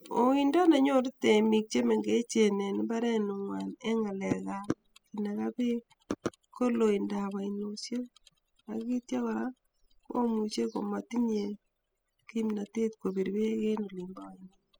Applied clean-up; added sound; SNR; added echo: classical method spectral subtraction.